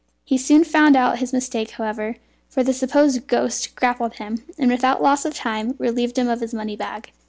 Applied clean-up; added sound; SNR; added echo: none; none; none; none.